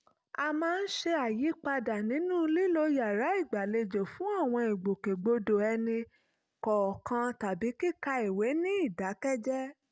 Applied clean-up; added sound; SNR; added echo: none; none; none; none.